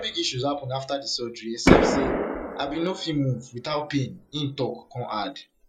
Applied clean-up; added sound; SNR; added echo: classical method log-MMSE.